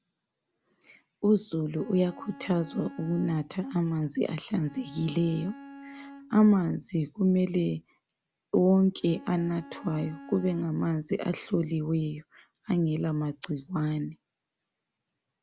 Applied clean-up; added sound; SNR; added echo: none; Bowed string instrument; 18 dB; none.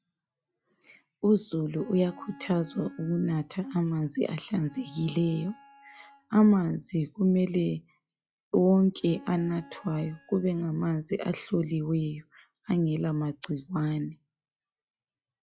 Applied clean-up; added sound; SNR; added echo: classical method log-MMSE.